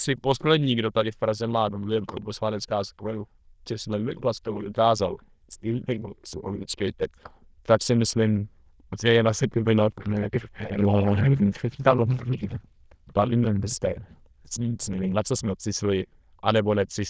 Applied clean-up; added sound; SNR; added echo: neural diffusion model UNIVERSE++.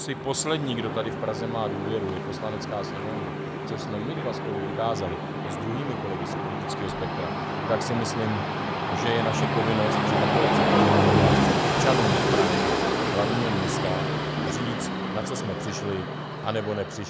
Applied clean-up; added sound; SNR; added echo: none; Train; -5 dB; none.